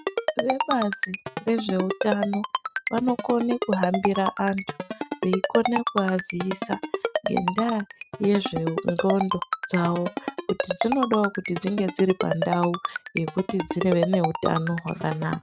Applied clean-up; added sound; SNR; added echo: neural mask model RNNoise.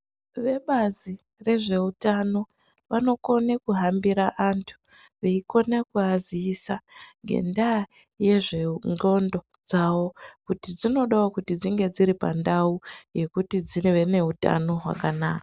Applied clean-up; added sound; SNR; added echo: none; none; none; none.